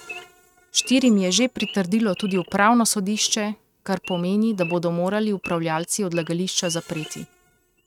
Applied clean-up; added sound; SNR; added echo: neural mask model RNNoise.